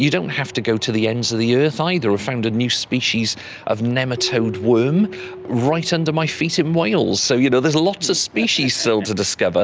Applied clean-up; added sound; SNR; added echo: none; Keyboard (musical); 19 dB; none.